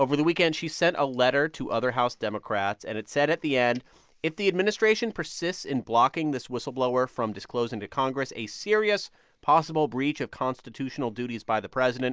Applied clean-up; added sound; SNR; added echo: none; none; none; none.